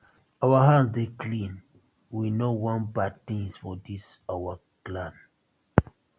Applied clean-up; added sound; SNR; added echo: none; none; none; none.